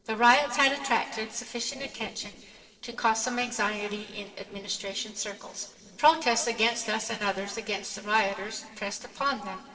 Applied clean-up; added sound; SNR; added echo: neural separator model SepFormer DNS4.